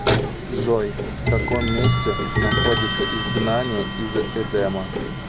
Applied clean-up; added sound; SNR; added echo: none; Clock; -3 dB; none.